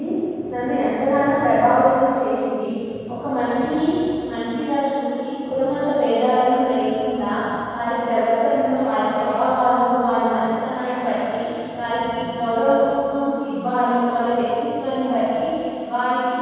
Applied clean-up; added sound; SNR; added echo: none; none; none; reverberation time 2.2 s.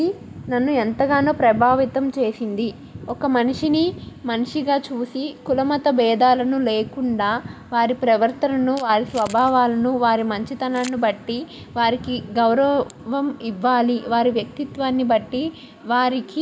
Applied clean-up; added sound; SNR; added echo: none; none; none; none.